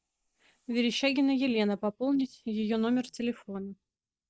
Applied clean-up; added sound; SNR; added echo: neural mask model Resemble Enhance denoiser.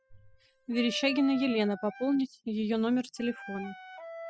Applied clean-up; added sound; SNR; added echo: classical method spectral subtraction.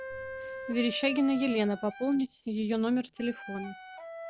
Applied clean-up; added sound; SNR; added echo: none; Wind instrument, woodwind instrument; 12 dB; none.